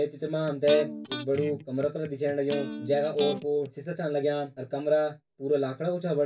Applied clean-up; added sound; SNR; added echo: none; Electric guitar; 10 dB; reverberation time 0.2 s.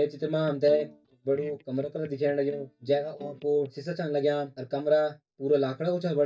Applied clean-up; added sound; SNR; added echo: neural mask model DeepFilterNet 3.